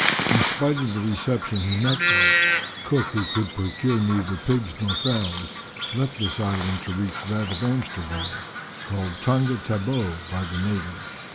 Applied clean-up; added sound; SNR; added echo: none; Bird vocalization, bird call, bird song; 2 dB; none.